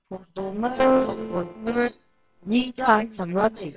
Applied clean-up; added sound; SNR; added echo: neural separator model SepFormer WHAMR!.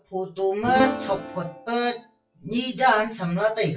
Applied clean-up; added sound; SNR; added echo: classical method WPE with log-MMSE.